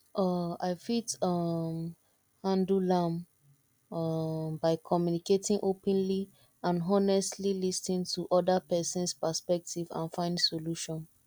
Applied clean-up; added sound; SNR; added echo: none; none; none; none.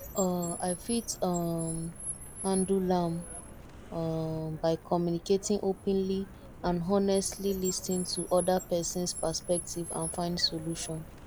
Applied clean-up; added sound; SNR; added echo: none; Car; 11 dB; none.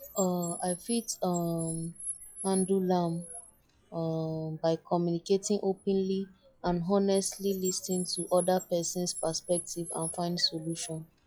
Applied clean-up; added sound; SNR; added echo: classical method log-MMSE.